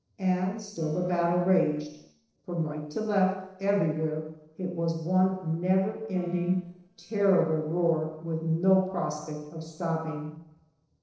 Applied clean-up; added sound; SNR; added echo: neural separator model SepFormer DNS4.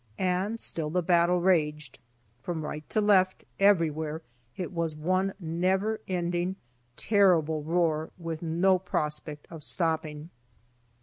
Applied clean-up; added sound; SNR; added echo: none; none; none; none.